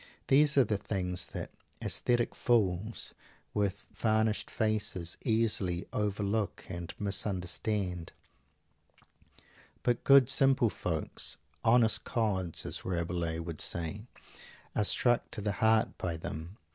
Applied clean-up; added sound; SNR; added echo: none; none; none; none.